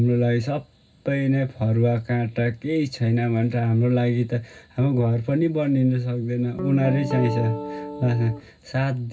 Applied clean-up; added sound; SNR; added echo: none; Guitar; 8 dB; reverberation time 0.4 s.